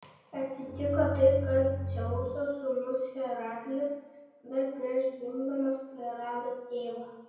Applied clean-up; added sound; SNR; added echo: none; Bowed string instrument; 4 dB; reverberation time 0.9 s.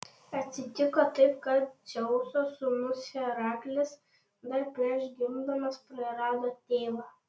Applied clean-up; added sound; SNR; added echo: none; none; none; none.